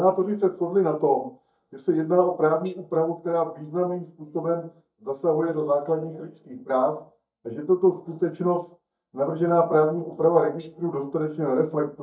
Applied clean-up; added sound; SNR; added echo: neural mask model DeepFilterNet 3.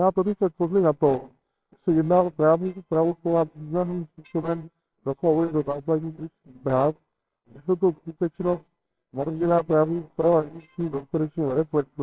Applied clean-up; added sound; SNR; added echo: neural separator model SepFormer WHAMR!.